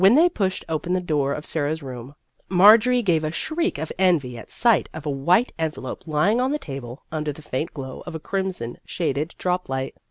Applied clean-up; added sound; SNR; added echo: none; none; none; none.